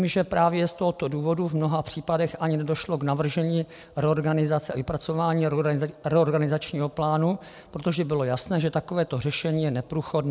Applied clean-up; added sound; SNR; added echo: none; none; none; none.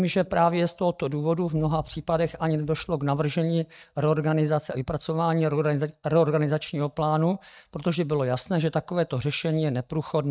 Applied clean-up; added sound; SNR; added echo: neural mask model DeepFilterNet 3.